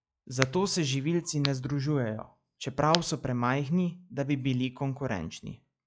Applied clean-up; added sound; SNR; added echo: classical method log-MMSE.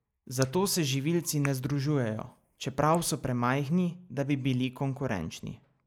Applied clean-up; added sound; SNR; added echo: neural mask model Resemble Enhance denoiser.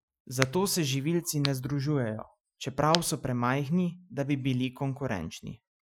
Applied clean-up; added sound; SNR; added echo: classical method Wiener filter.